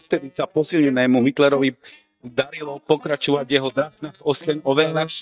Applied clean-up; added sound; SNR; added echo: neural mask model DeepFilterNet 3.